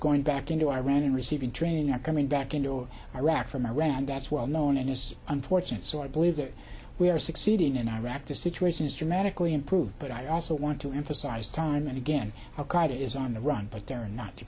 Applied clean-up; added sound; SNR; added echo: none; none; none; none.